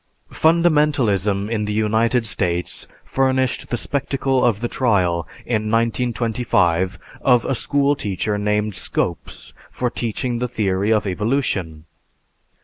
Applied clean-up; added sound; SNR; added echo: none; none; none; none.